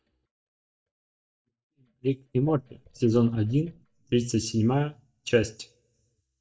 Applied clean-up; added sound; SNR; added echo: neural mask model DeepFilterNet 3.